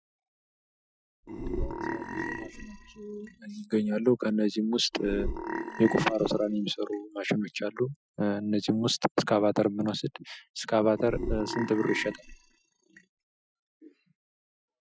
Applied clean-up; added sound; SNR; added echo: classical method Wiener filter.